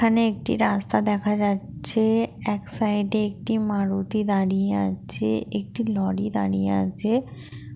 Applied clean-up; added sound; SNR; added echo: none; none; none; none.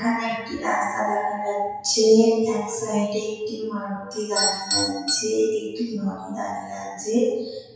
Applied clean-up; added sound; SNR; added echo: classical method WPE with log-MMSE.